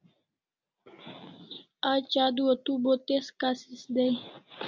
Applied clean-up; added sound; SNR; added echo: none; none; none; none.